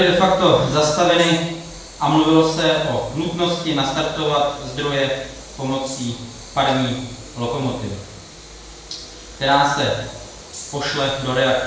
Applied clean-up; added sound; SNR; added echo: none; Train; 18 dB; reverberation time 0.7 s.